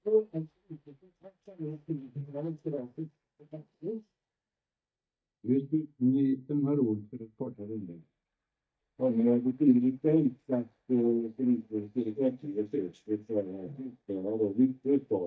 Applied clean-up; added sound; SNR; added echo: neural mask model DeepFilterNet 3.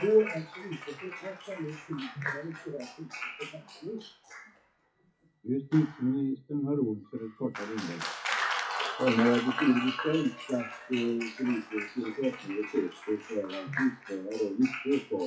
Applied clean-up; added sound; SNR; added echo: classical method WPE with log-MMSE.